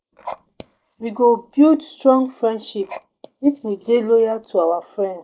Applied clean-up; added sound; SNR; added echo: neural mask model Resemble Enhance denoiser.